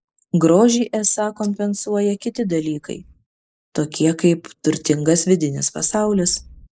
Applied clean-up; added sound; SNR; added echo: neural mask model Resemble Enhance denoiser.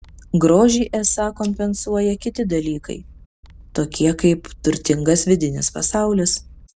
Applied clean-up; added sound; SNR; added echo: none; Scissors; 20 dB; none.